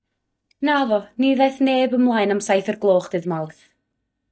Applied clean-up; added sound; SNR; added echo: neural mask model DeepFilterNet 3.